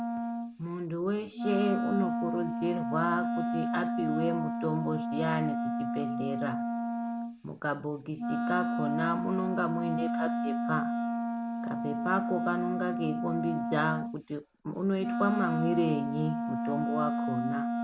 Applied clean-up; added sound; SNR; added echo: none; Wind instrument, woodwind instrument; -1 dB; none.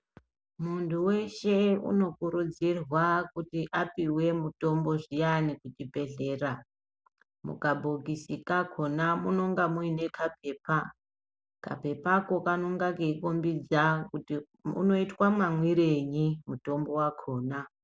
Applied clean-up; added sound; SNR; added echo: none; none; none; none.